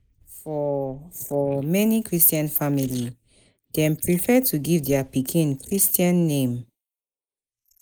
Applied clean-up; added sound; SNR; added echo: neural mask model Resemble Enhance denoiser.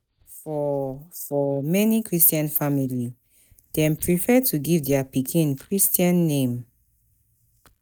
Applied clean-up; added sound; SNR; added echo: neural mask model DeepFilterNet 3.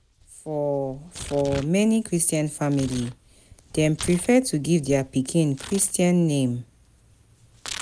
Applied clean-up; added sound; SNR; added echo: none; Tearing; 18 dB; none.